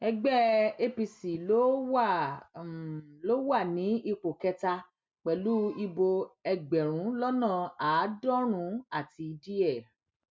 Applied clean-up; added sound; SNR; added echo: none; none; none; none.